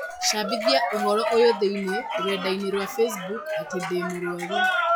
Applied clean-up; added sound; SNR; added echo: classical method log-MMSE.